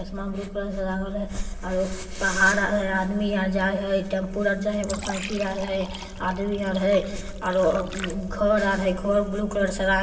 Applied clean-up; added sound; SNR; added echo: none; Fill (with liquid); 14 dB; reverberation time 2.1 s.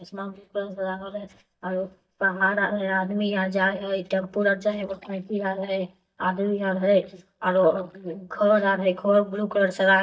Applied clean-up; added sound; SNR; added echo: neural mask model DeepFilterNet 3.